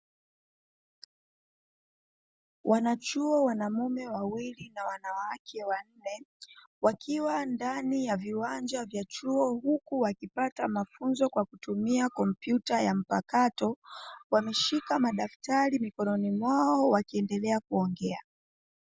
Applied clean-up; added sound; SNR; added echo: none; none; none; none.